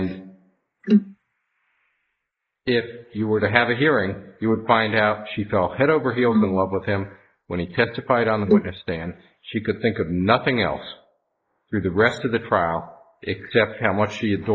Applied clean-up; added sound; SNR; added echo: neural mask model Resemble Enhance denoiser.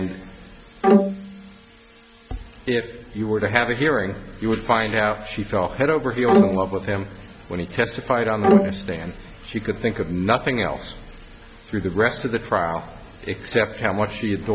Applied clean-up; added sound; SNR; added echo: none; Bowed string instrument; -5 dB; none.